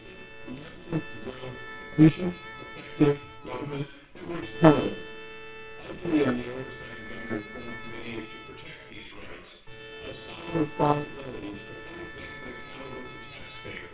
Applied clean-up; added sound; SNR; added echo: neural separator model SepFormer WHAMR!.